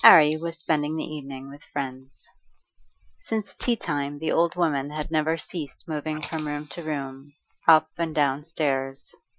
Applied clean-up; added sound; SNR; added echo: classical method Wiener filter.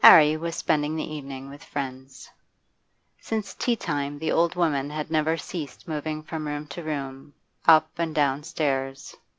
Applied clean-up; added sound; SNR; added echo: none; none; none; none.